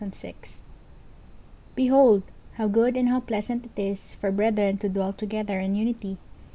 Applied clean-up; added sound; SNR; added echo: none; none; none; none.